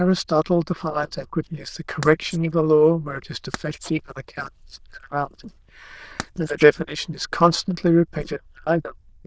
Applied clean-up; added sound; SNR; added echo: neural diffusion model UNIVERSE++.